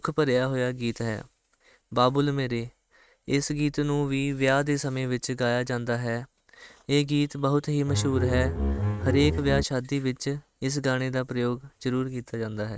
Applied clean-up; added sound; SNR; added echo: neural mask model RNNoise.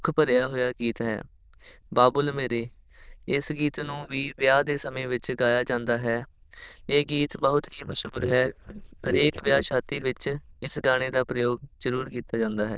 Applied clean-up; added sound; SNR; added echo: neural diffusion model UNIVERSE++.